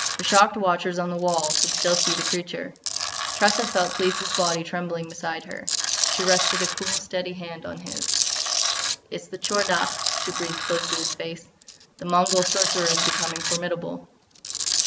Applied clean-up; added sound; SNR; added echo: none; Tools; 0 dB; none.